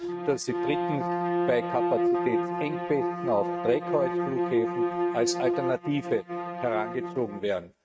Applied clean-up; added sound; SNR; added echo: neural mask model RNNoise.